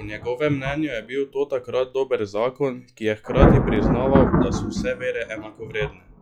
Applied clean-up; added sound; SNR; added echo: classical method log-MMSE.